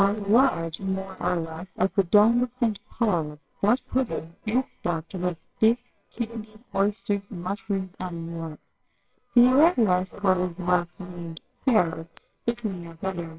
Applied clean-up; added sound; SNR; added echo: neural separator model SepFormer WHAMR!.